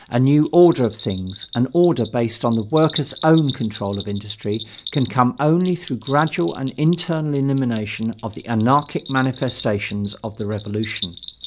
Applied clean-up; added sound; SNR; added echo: none; Bell; 16 dB; none.